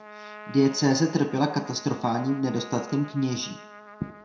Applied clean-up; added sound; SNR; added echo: none; Trumpet; 18 dB; reverberation time 0.5 s.